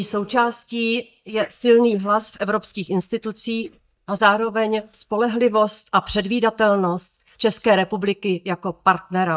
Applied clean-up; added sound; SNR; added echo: neural mask model DeepFilterNet 3.